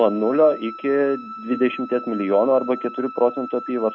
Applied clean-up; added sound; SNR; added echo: none; Wind instrument, woodwind instrument; 14 dB; none.